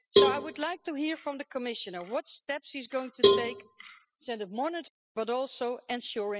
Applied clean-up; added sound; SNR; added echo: classical method spectral subtraction.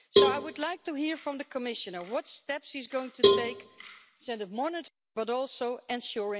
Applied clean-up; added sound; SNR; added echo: none; Cowbell; -3 dB; none.